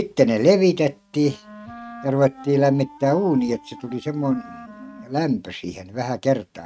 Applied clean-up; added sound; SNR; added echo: neural mask model RNNoise.